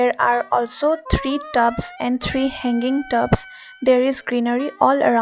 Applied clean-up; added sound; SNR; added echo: classical method log-MMSE.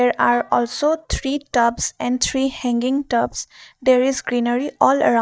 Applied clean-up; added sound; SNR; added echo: neural mask model DeepFilterNet 3.